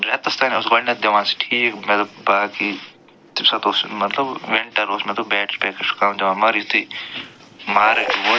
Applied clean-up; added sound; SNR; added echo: none; Bark; 6 dB; none.